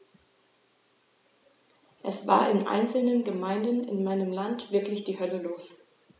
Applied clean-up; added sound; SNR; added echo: none; none; none; none.